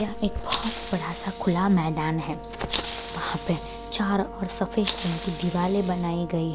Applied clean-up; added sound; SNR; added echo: none; Fire + Brass instrument; 10 dB; none.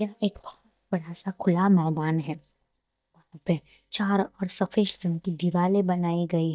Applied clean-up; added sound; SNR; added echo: neural mask model DeepFilterNet 3.